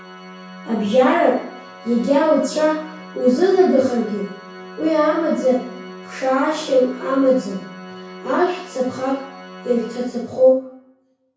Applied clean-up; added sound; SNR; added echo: none; Organ; 18 dB; reverberation time 0.6 s.